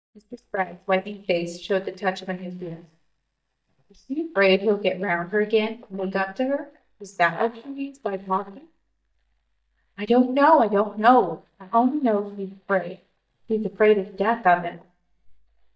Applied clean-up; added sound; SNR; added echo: neural mask model DeepFilterNet 3.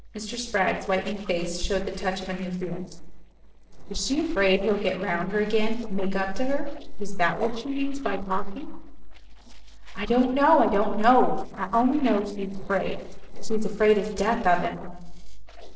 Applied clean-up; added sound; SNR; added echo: neural separator model SepFormer DNS4.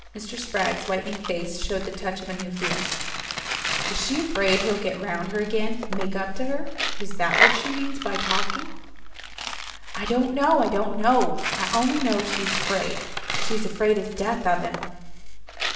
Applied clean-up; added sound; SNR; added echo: none; Coin (dropping); 6 dB; reverberation time 1.1 s.